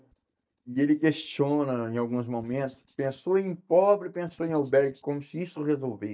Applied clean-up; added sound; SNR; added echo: neural mask model DeepFilterNet 3.